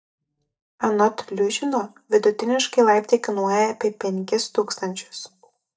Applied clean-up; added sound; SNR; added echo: neural mask model DeepFilterNet 3.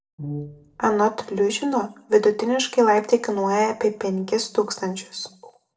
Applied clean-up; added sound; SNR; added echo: none; Brass instrument; 12 dB; reverberation time 0.3 s.